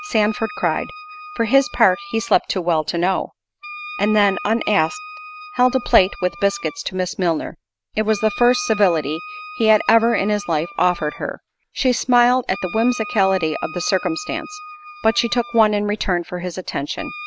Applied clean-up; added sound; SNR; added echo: none; Wind instrument, woodwind instrument; 16 dB; none.